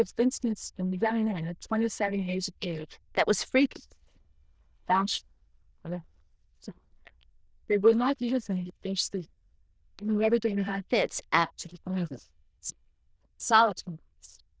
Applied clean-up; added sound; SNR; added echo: neural diffusion model UNIVERSE++.